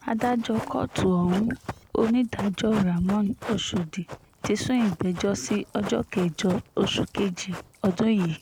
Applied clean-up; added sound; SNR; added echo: none; Run; 13 dB; none.